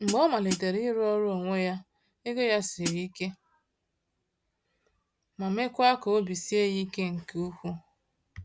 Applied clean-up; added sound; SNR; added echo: none; Hi-hat; 6 dB; none.